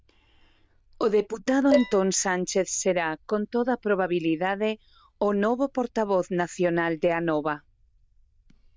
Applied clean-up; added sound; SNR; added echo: neural diffusion model UNIVERSE++.